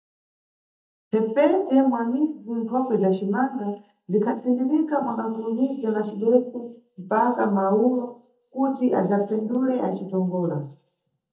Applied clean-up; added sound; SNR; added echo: neural mask model DeepFilterNet 3.